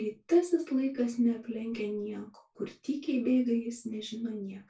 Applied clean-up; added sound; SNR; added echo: none; none; none; reverberation time 0.2 s.